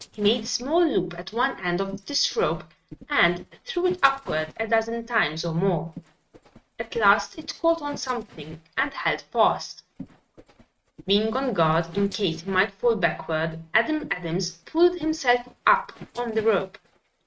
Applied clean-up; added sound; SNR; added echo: neural mask model RNNoise.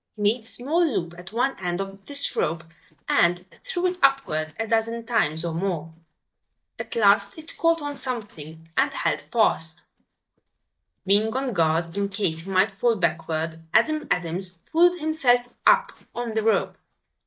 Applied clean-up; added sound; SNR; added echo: neural mask model DeepFilterNet 3.